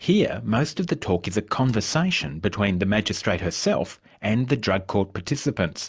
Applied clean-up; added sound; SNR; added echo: none; none; none; none.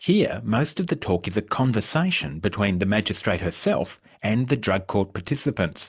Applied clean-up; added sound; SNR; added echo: neural mask model Resemble Enhance denoiser.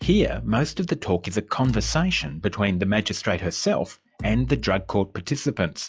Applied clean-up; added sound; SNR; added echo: classical method log-MMSE.